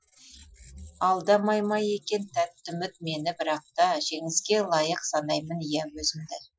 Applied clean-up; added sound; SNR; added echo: classical method Wiener filter.